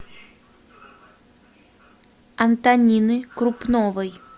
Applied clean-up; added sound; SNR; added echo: none; none; none; none.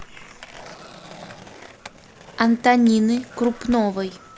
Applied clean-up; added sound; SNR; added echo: none; Skateboard; 20 dB; none.